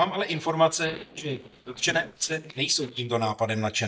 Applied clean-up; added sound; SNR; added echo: neural mask model DeepFilterNet 3.